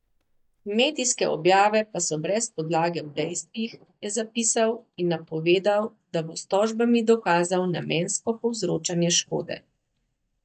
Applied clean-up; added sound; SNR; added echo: neural mask model DeepFilterNet 3.